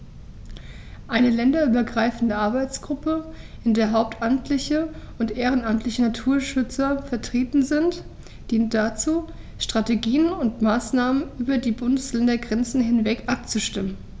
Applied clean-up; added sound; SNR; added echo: none; none; none; none.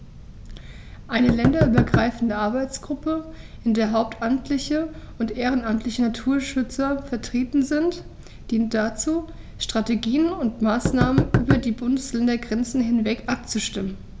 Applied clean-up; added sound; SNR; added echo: none; Knock; 1 dB; none.